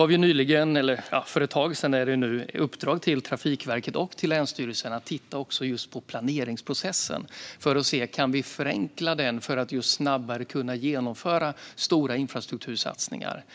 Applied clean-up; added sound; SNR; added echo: none; none; none; none.